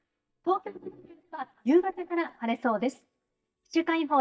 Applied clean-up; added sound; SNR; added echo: neural mask model DeepFilterNet 3.